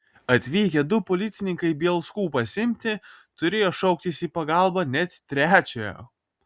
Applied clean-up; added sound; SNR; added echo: none; none; none; none.